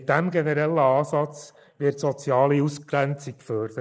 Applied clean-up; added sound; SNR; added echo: neural mask model Resemble Enhance denoiser.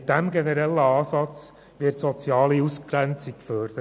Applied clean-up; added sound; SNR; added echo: none; none; none; none.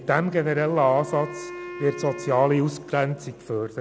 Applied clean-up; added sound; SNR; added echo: none; Wind instrument, woodwind instrument; 15 dB; none.